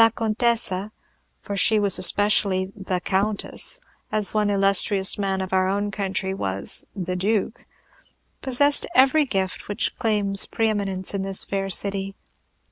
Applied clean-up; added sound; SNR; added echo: none; none; none; none.